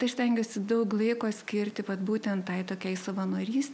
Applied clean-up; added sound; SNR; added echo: none; none; none; none.